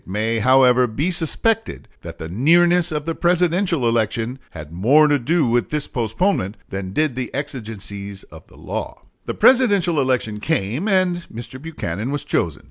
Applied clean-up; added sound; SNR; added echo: none; none; none; none.